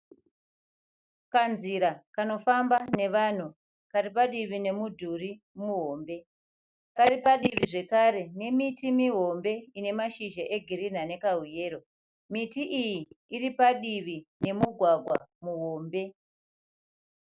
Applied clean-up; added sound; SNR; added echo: none; none; none; none.